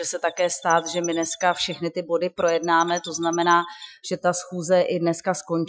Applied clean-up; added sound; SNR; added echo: classical method Wiener filter.